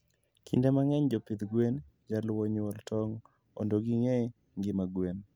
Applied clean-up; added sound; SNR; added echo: none; none; none; none.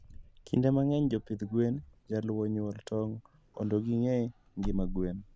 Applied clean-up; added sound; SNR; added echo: none; Wind / Car; 12 dB; none.